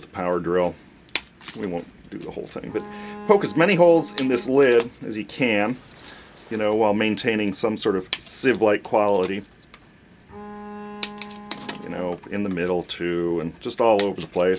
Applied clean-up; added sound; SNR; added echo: none; Bowed string instrument; 16 dB; none.